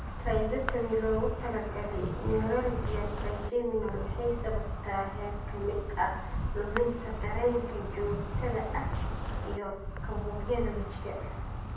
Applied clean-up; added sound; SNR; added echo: none; Insect; 1 dB; reverberation time 0.8 s.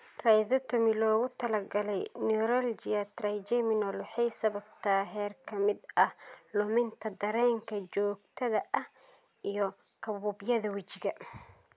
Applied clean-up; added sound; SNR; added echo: none; none; none; none.